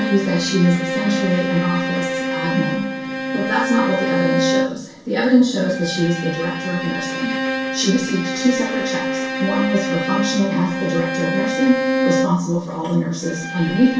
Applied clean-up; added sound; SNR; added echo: none; Bowed string instrument; 3 dB; reverberation time 0.3 s.